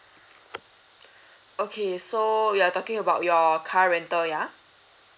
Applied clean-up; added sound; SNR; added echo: none; none; none; none.